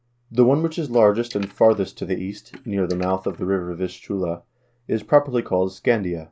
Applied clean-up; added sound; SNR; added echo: neural mask model Resemble Enhance denoiser.